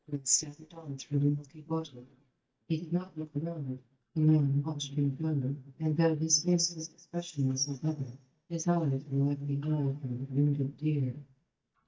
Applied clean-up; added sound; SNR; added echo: neural mask model DeepFilterNet 3.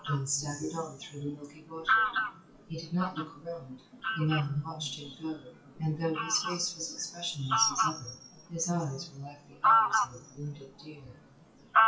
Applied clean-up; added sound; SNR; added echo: classical method WPE with log-MMSE.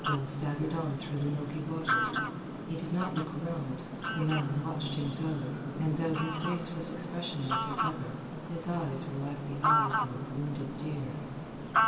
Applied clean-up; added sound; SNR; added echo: none; Fowl; 1 dB; reverberation time 2.5 s.